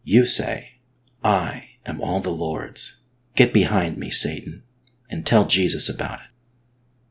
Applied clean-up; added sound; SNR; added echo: none; none; none; none.